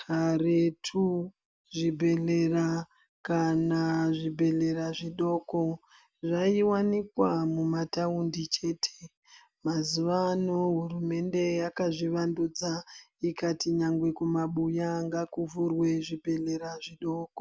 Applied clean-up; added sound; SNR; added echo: none; none; none; none.